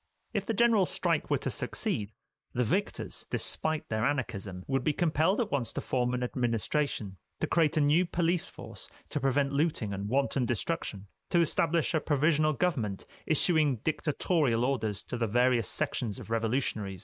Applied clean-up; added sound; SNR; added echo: neural mask model Resemble Enhance denoiser.